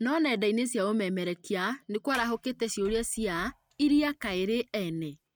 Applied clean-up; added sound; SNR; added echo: neural mask model RNNoise.